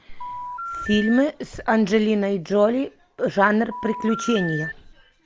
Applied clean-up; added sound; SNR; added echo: none; Telephone; 9 dB; none.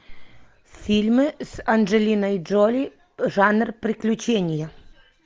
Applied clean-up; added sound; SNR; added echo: none; none; none; none.